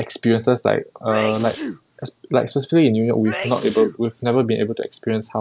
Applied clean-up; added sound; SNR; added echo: none; Sneeze; 11 dB; none.